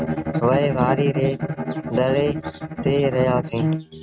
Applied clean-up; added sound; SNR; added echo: neural mask model RNNoise.